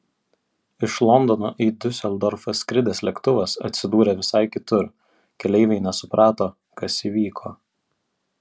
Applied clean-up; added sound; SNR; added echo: none; none; none; none.